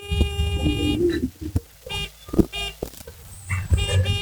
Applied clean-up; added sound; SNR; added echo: neural mask model RNNoise.